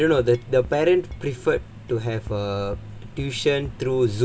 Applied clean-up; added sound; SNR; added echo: none; Bass drum + Chink, clink; 17 dB; none.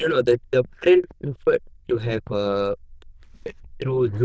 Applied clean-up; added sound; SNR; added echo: neural diffusion model UNIVERSE++.